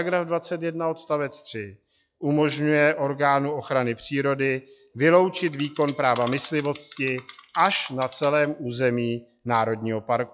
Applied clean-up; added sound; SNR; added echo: classical method log-MMSE.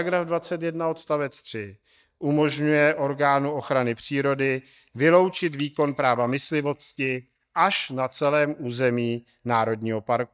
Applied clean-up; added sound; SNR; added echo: neural mask model DeepFilterNet 3.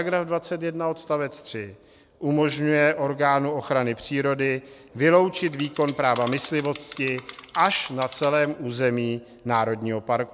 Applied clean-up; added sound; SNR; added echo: none; Insect; 17 dB; none.